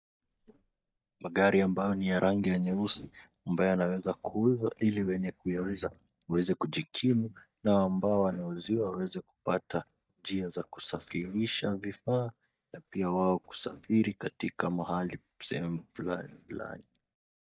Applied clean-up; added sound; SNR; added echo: neural mask model DeepFilterNet 3.